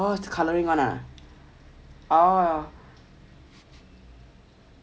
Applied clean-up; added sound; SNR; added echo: none; none; none; none.